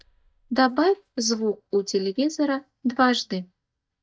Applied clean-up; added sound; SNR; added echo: neural mask model DeepFilterNet 3.